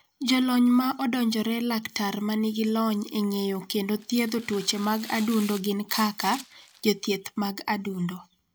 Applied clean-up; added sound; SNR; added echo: none; Tearing; 17 dB; none.